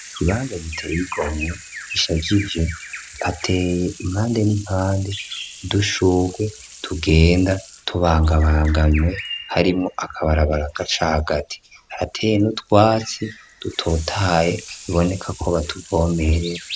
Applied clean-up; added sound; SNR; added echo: none; Bird vocalization, bird call, bird song + Sink (filling or washing) / Water tap, faucet; 17 dB; none.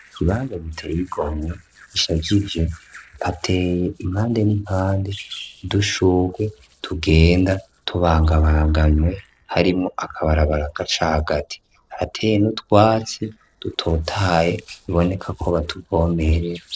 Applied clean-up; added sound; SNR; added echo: neural separator model SepFormer DNS4.